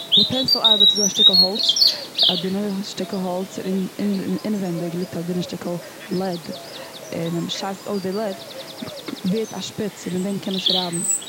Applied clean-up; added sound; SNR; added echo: none; Bird vocalization, bird call, bird song; -3 dB; none.